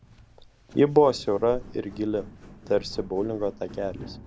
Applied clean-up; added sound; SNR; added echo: none; Walk, footsteps; 16 dB; none.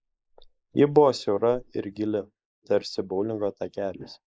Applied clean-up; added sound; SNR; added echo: neural mask model Resemble Enhance denoiser.